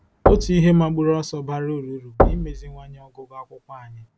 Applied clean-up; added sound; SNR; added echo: none; Knock / Wood / Percussion; 1 dB; none.